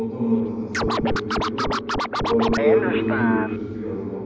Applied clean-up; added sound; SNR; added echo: none; Scratching (performance technique); 3 dB; reverberation time 2.2 s.